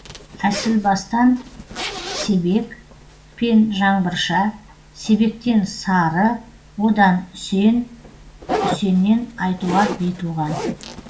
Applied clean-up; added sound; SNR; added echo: none; Zipper (clothing); 12 dB; reverberation time 0.4 s.